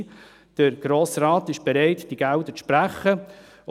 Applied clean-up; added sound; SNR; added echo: none; none; none; none.